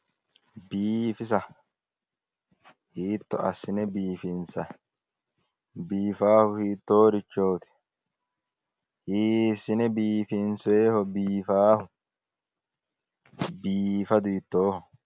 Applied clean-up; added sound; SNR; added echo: none; none; none; none.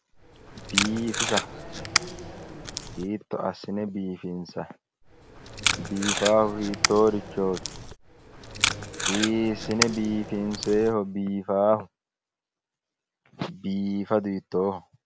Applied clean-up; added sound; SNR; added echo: none; Packing tape, duct tape; 2 dB; none.